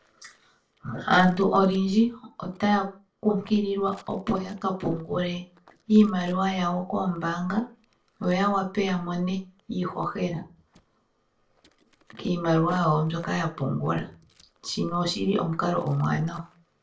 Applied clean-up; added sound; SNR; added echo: neural separator model SepFormer DNS4.